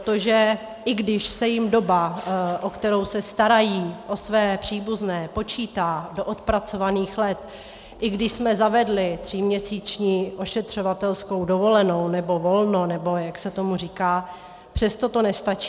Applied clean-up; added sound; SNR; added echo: none; none; none; none.